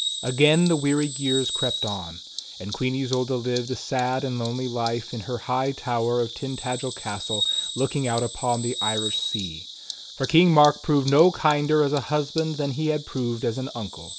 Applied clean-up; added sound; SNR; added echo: none; Bird vocalization, bird call, bird song; 8 dB; none.